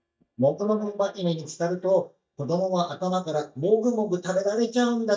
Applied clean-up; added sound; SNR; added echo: neural mask model DeepFilterNet 3.